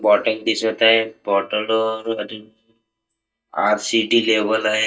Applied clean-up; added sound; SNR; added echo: neural mask model DeepFilterNet 3.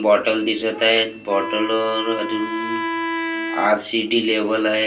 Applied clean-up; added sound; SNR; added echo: none; Wind instrument, woodwind instrument; 7 dB; reverberation time 0.3 s.